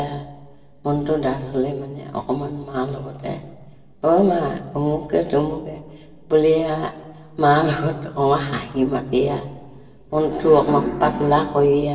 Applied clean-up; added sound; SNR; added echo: none; none; none; reverberation time 2.9 s.